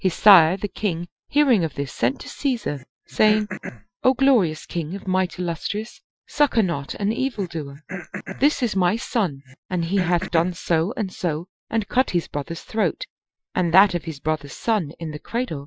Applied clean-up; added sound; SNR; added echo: classical method Wiener filter.